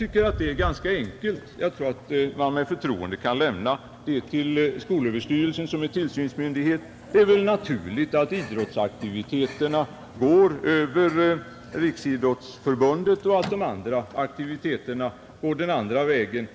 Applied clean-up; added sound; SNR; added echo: none; Microwave oven; 17 dB; none.